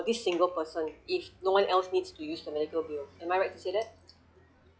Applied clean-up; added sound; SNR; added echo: classical method log-MMSE.